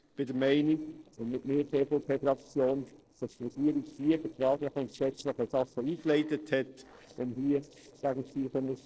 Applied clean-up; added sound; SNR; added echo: neural separator model SepFormer DNS4.